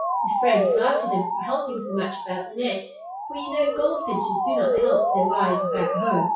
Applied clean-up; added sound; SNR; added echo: classical method WPE with log-MMSE.